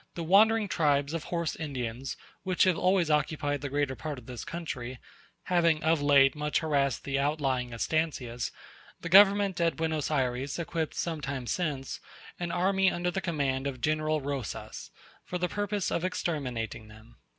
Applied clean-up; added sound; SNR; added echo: none; none; none; none.